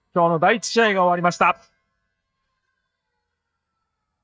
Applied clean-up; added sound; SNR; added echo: neural mask model DeepFilterNet 3.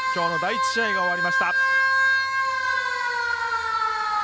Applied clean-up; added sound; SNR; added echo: none; none; none; none.